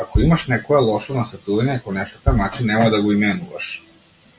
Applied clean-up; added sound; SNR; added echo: none; Bass drum; 8 dB; none.